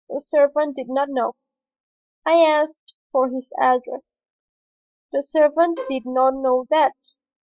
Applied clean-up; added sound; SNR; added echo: classical method spectral subtraction.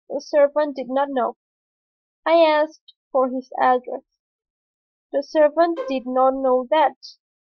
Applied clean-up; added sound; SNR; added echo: classical method Wiener filter.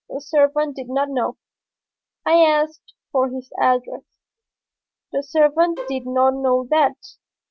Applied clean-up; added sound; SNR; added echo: none; Bowed string instrument; 13 dB; none.